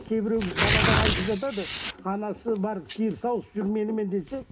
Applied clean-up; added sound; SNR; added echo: none; Tearing; 0 dB; reverberation time 0.3 s.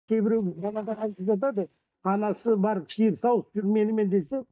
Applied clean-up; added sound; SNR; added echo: neural mask model DeepFilterNet 3.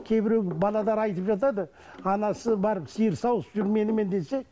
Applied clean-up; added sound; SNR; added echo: none; none; none; none.